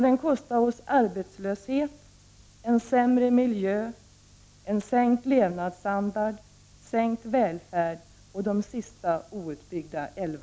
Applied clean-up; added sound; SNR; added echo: none; none; none; none.